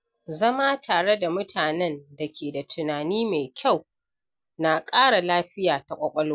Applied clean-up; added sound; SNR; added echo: none; none; none; none.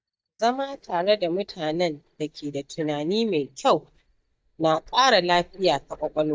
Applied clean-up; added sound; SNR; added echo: neural mask model DeepFilterNet 3.